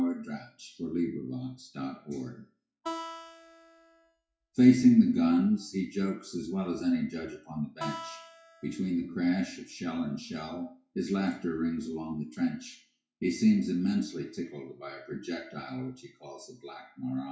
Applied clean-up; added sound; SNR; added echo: classical method WPE with log-MMSE.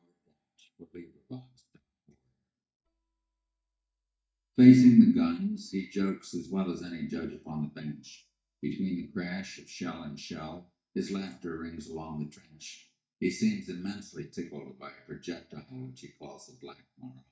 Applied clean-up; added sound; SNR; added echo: neural mask model DeepFilterNet 3.